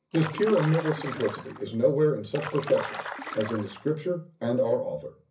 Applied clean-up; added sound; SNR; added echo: none; Stream; 9 dB; reverberation time 0.4 s.